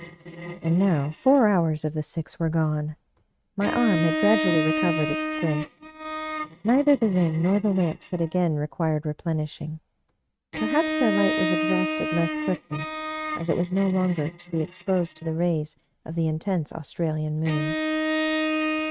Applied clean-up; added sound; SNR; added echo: neural mask model RNNoise.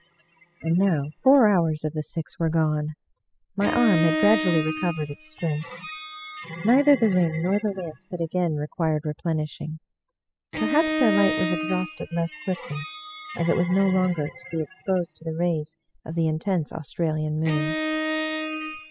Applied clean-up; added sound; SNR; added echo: classical method spectral subtraction.